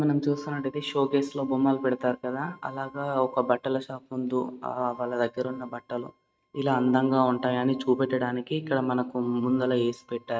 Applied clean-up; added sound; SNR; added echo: neural mask model RNNoise.